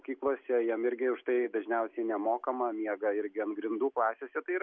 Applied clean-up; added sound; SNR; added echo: none; none; none; none.